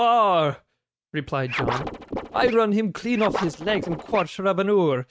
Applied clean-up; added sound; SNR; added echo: neural mask model RNNoise.